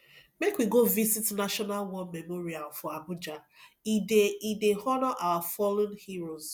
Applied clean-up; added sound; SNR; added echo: none; none; none; none.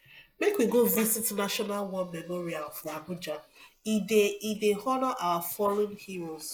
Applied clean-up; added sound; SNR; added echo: neural mask model Resemble Enhance denoiser.